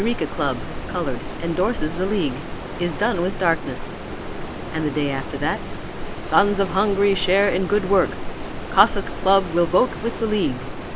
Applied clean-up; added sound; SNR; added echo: none; Stream; 6 dB; none.